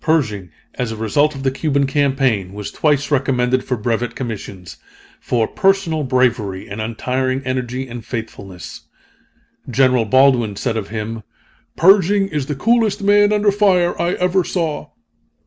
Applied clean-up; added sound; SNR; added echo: none; none; none; none.